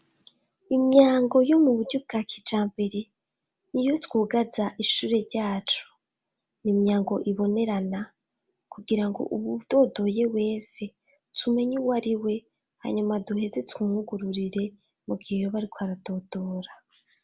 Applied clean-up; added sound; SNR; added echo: none; none; none; none.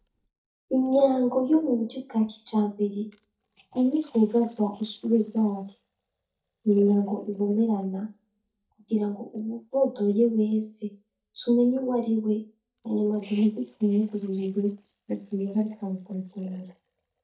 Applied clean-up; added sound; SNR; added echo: neural mask model DeepFilterNet 3.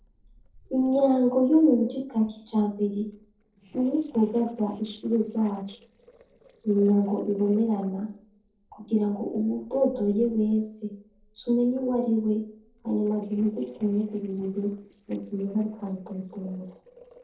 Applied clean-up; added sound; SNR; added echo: neural separator model SepFormer DNS4.